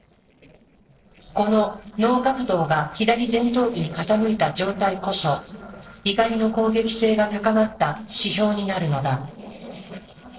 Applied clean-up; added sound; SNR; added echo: neural separator model SepFormer DNS4.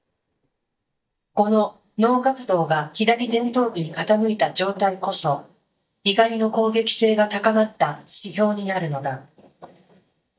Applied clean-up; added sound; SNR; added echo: neural mask model DeepFilterNet 3.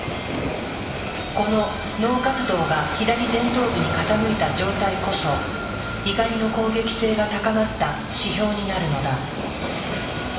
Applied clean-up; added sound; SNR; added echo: none; Waves, surf; 7 dB; reverberation time 1.2 s.